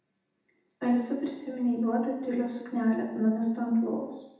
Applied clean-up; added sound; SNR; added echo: none; none; none; reverberation time 0.8 s.